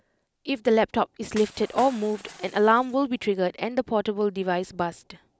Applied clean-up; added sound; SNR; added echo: none; Shatter / Crushing; 19 dB; none.